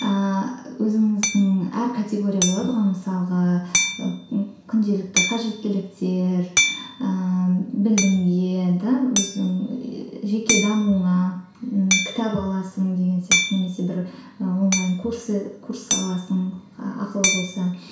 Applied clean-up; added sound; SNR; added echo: none; Hammer; 6 dB; reverberation time 0.6 s.